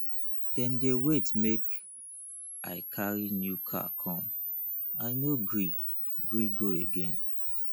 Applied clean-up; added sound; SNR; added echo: none; Camera; -3 dB; none.